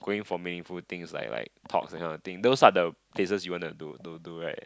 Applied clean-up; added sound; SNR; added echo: none; none; none; none.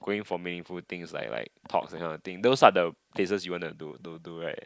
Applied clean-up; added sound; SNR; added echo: neural mask model Resemble Enhance denoiser.